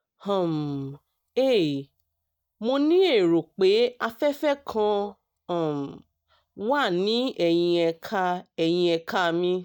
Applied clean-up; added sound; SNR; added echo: neural mask model DeepFilterNet 3.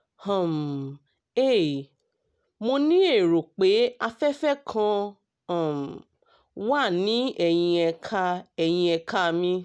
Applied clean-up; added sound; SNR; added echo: none; none; none; none.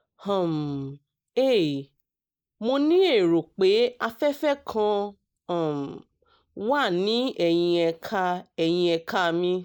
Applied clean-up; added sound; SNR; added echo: neural mask model Resemble Enhance denoiser.